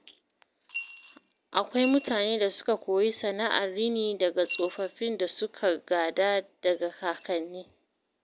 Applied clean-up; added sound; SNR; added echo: none; Coin (dropping) / Glass; 12 dB; none.